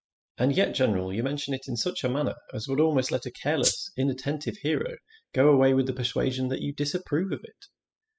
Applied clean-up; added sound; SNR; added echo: classical method spectral subtraction.